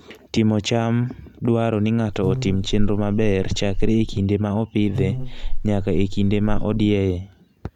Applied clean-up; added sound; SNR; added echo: none; Buzz; 2 dB; none.